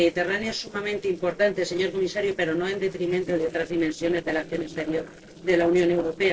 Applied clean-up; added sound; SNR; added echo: neural separator model SepFormer DNS4.